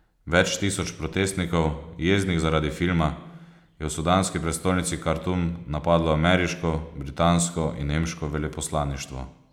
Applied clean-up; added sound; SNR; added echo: none; none; none; none.